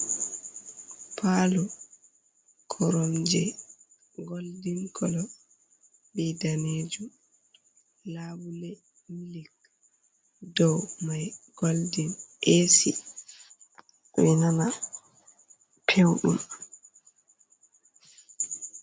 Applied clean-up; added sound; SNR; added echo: none; none; none; none.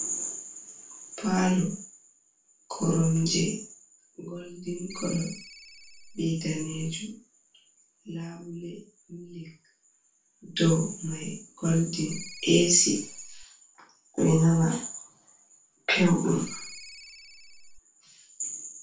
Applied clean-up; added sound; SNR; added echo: none; Ringtone; 16 dB; reverberation time 0.3 s.